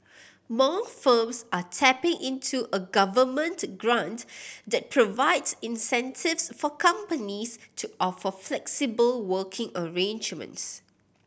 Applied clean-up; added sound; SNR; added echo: none; none; none; none.